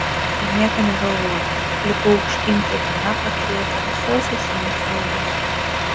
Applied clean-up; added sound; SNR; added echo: none; Truck; -2 dB; none.